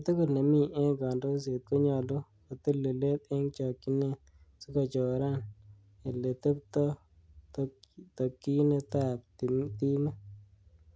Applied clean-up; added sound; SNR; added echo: none; none; none; none.